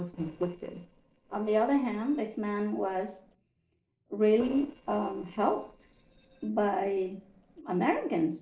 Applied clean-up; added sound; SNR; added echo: neural separator model SepFormer DNS4.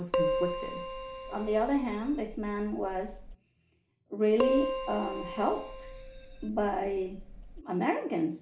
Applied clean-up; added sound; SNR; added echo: none; Keyboard (musical); 3 dB; reverberation time 0.5 s.